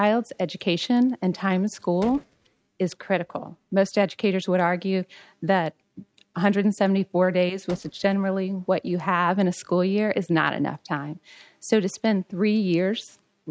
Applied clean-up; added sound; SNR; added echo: neural mask model RNNoise.